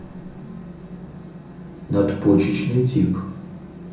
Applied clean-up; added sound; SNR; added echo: none; none; none; reverberation time 0.6 s.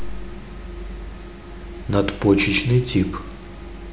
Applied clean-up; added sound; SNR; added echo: none; none; none; none.